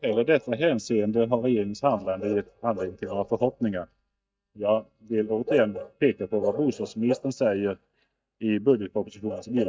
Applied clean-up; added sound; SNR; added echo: neural mask model DeepFilterNet 3.